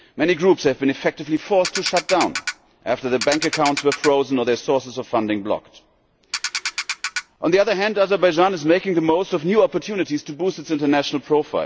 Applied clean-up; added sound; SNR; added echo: none; Ratchet, pawl; 7 dB; none.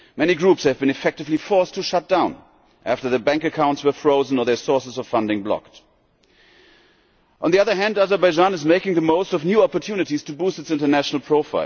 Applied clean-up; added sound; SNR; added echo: none; none; none; none.